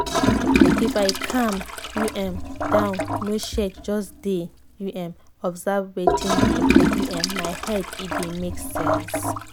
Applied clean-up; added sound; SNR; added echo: none; Toilet flush / Gurgling; -4 dB; none.